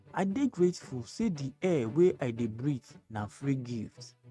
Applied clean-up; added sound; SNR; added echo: neural mask model RNNoise.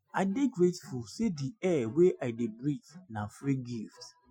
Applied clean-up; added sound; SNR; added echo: classical method Wiener filter.